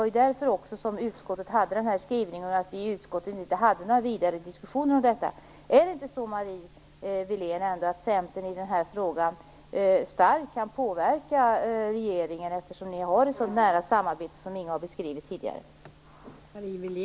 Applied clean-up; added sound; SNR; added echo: none; none; none; none.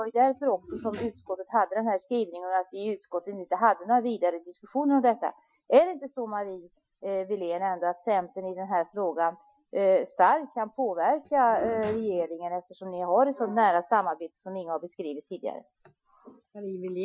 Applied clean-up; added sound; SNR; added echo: classical method Wiener filter.